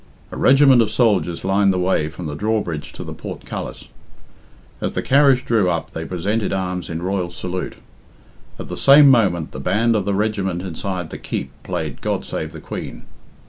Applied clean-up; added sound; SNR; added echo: none; none; none; none.